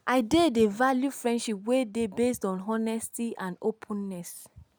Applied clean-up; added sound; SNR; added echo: none; none; none; none.